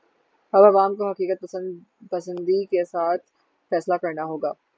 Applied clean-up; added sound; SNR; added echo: none; none; none; none.